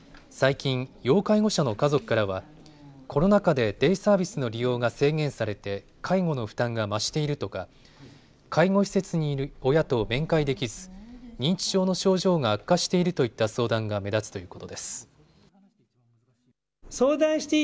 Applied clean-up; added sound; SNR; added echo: none; none; none; none.